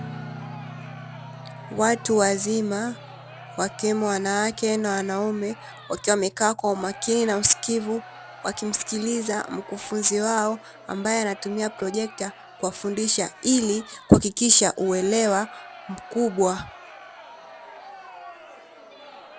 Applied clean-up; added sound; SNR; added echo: none; Guitar + Crowd; 17 dB; none.